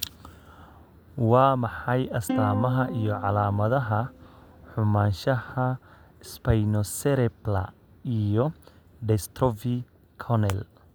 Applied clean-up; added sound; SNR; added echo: none; Plucked string instrument; 9 dB; none.